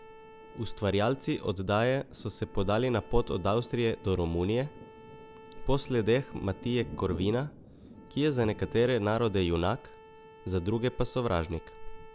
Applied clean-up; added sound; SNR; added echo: none; Thunder + Bowed string instrument; 18 dB; none.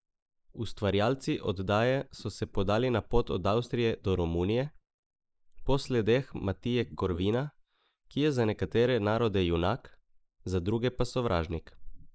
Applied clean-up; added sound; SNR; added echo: neural mask model Resemble Enhance denoiser.